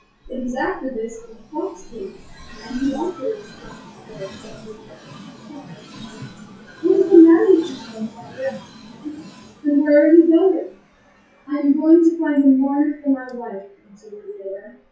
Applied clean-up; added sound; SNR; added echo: classical method WPE with log-MMSE.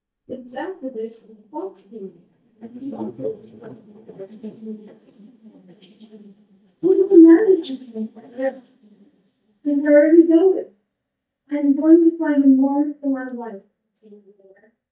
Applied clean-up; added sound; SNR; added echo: neural mask model DeepFilterNet 3.